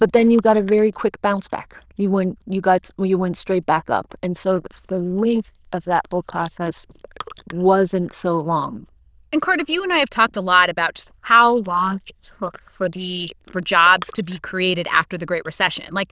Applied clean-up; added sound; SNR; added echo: neural diffusion model UNIVERSE++.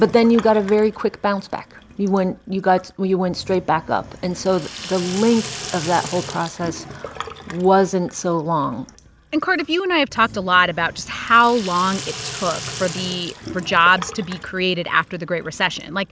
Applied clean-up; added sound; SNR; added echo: none; Sink (filling or washing); 15 dB; none.